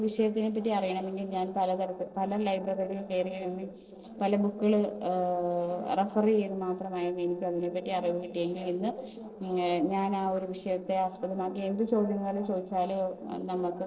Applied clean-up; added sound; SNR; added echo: neural separator model SepFormer DNS4.